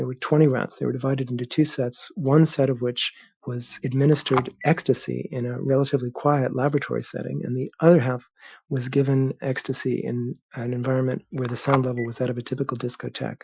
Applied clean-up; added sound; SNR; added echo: classical method Wiener filter.